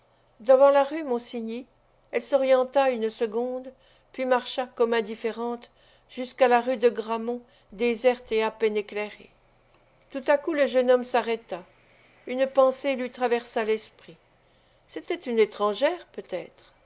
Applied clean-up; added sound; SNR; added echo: none; none; none; none.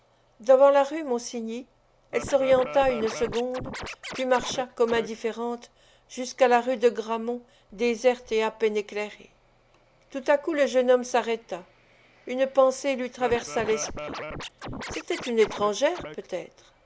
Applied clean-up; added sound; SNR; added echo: none; Scratching (performance technique); 11 dB; none.